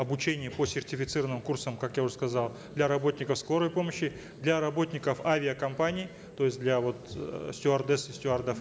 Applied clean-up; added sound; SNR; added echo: none; none; none; none.